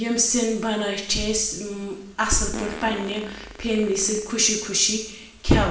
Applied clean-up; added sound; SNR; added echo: none; Fart; 19 dB; reverberation time 0.7 s.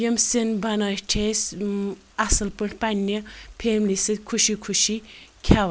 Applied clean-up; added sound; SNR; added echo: none; none; none; none.